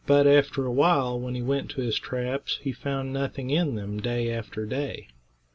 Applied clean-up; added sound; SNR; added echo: none; none; none; none.